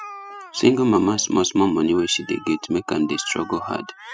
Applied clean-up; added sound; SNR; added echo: classical method spectral subtraction.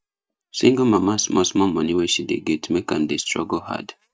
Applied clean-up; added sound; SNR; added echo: neural mask model DeepFilterNet 3.